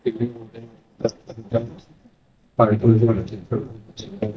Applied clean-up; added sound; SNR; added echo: neural mask model DeepFilterNet 3.